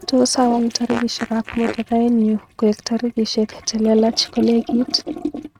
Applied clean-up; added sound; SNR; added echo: neural mask model RNNoise.